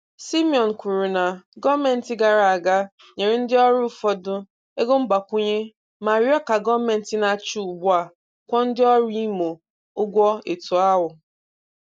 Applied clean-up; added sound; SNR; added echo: none; none; none; none.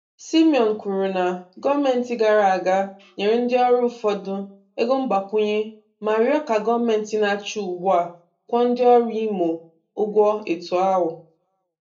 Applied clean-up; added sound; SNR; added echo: none; none; none; reverberation time 0.3 s.